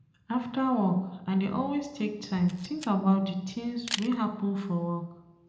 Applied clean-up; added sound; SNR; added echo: none; Camera; 14 dB; reverberation time 0.8 s.